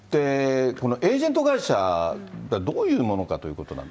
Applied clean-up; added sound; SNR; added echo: none; none; none; none.